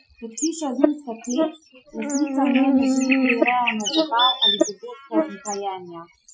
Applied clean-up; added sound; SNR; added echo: classical method Wiener filter.